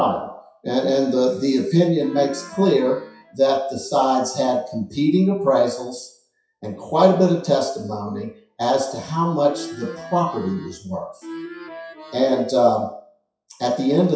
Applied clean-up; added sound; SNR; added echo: classical method WPE with log-MMSE.